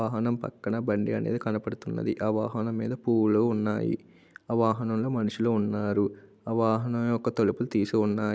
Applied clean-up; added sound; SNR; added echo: none; none; none; none.